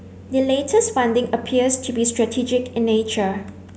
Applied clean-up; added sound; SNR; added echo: none; none; none; none.